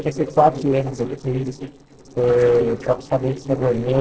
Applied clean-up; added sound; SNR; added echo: neural separator model SepFormer DNS4.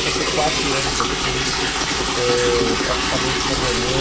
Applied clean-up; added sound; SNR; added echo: none; Liquid; -5 dB; reverberation time 1.3 s.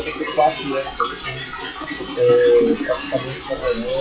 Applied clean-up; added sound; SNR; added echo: classical method WPE with log-MMSE.